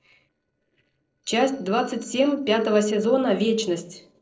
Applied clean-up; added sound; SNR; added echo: neural separator model SepFormer DNS4.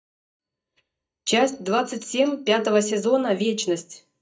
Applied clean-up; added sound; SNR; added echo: neural mask model DeepFilterNet 3.